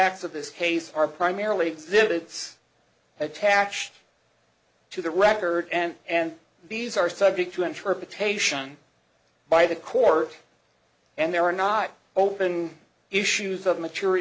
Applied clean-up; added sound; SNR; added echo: none; none; none; none.